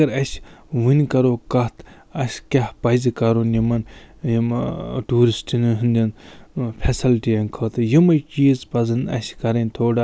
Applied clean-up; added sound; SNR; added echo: none; none; none; none.